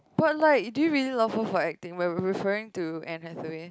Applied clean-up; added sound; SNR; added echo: none; none; none; none.